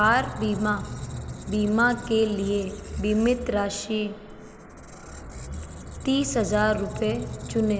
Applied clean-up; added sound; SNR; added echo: none; Squeak; 11 dB; none.